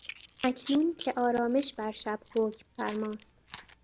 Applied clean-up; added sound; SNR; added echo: none; Coin (dropping) / Zipper (clothing); 10 dB; none.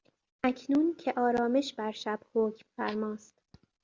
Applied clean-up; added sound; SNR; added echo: none; none; none; none.